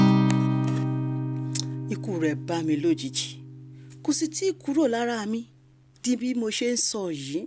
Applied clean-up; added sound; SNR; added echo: none; Acoustic guitar; 1 dB; none.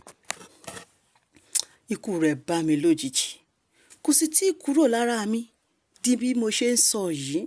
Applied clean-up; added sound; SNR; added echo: none; none; none; none.